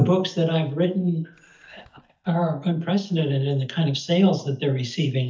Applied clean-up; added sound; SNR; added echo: neural mask model DeepFilterNet 3.